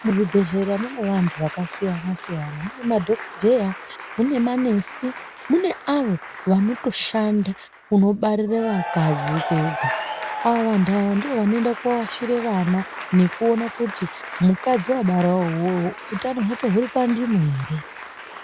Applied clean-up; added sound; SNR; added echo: none; Applause / Cheering; 12 dB; none.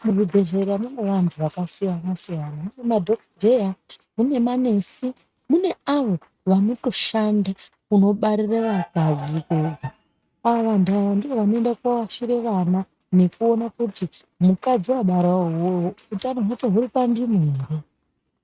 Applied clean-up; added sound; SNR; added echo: neural mask model RNNoise.